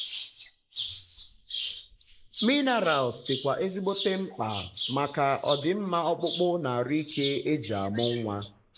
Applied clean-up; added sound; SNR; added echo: neural mask model Resemble Enhance denoiser.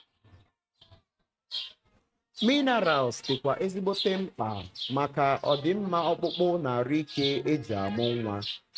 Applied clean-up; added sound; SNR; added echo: neural mask model RNNoise.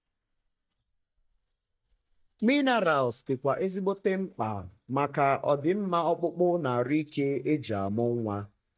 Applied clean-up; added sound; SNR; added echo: neural mask model DeepFilterNet 3.